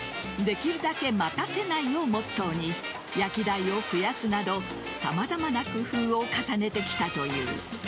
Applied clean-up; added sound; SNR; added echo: none; none; none; none.